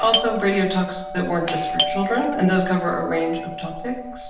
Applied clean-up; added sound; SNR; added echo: none; Doorbell; 4 dB; reverberation time 0.7 s.